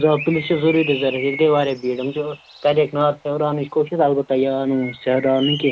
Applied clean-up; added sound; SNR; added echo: none; Bird; 15 dB; none.